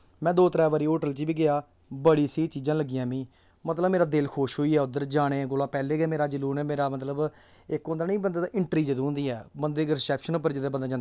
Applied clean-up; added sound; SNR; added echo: none; none; none; none.